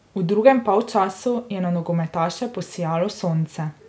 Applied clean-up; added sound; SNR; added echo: none; none; none; none.